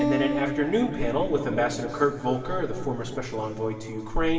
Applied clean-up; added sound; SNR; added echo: none; Acoustic guitar; 7 dB; reverberation time 2.3 s.